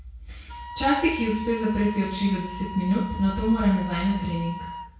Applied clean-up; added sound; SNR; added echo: none; Wind instrument, woodwind instrument; 13 dB; reverberation time 0.6 s.